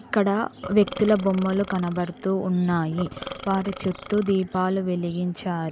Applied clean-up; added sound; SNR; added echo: none; Burping, eructation; 16 dB; none.